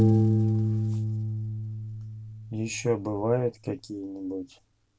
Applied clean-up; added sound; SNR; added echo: none; Piano; -5 dB; none.